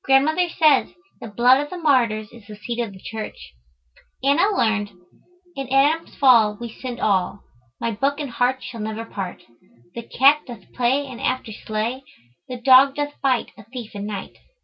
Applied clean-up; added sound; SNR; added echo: none; none; none; none.